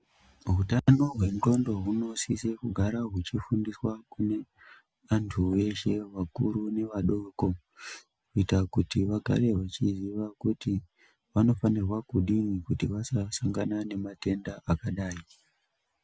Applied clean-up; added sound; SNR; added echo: none; none; none; none.